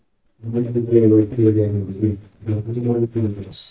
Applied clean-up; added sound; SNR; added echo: neural mask model DeepFilterNet 3.